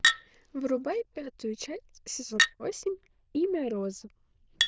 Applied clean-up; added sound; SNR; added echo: neural diffusion model UNIVERSE++.